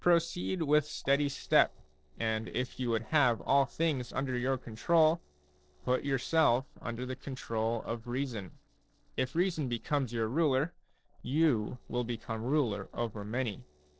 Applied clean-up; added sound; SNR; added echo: neural separator model SepFormer DNS4.